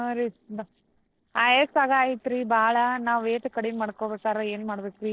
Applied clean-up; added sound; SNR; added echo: neural separator model SepFormer DNS4.